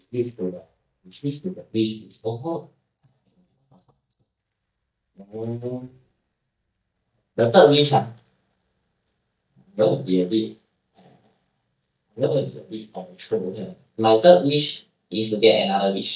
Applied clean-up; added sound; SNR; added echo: neural mask model DeepFilterNet 3.